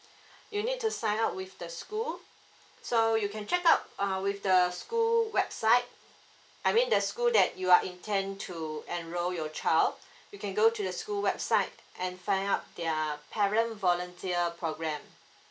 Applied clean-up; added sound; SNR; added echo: none; none; none; none.